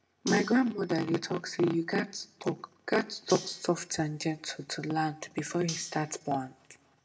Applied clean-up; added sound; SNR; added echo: none; Cutlery, silverware; 15 dB; reverberation time 0.3 s.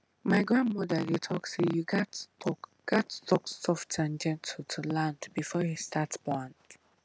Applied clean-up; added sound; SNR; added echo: none; none; none; none.